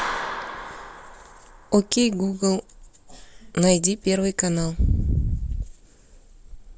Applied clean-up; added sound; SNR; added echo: none; Clapping; 14 dB; none.